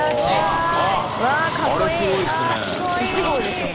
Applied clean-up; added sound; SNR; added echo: none; Scratching (performance technique); 14 dB; none.